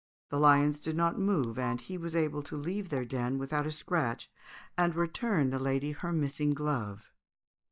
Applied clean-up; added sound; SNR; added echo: neural mask model DeepFilterNet 3.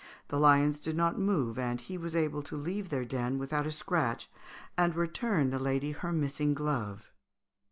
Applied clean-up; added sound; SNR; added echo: none; none; none; none.